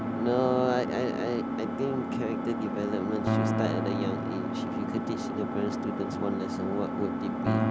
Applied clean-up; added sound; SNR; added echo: none; Piano + Engine; -1 dB; none.